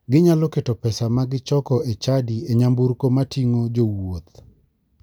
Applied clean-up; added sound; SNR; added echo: none; none; none; none.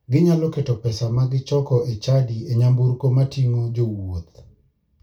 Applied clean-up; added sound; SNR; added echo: none; none; none; reverberation time 0.3 s.